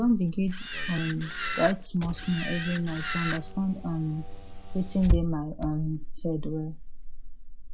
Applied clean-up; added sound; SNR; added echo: none; Engine / Car + Camera; 2 dB; none.